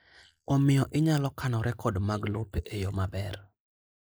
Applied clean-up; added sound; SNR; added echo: neural mask model Resemble Enhance denoiser.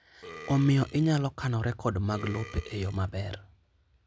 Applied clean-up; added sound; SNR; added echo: none; Burping, eructation; 19 dB; none.